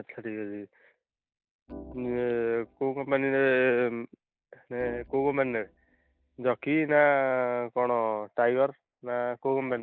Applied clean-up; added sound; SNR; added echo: neural mask model DeepFilterNet 3.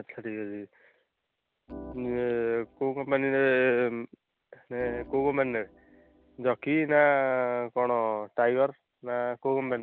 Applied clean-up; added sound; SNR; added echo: none; Organ; 19 dB; none.